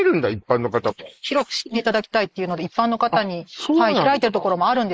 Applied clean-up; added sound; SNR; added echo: neural mask model Resemble Enhance denoiser.